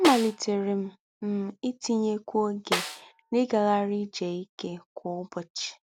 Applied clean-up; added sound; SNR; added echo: none; Snare drum; 7 dB; none.